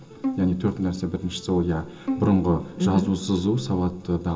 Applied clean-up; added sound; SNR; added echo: none; Bowed string instrument; 11 dB; reverberation time 0.2 s.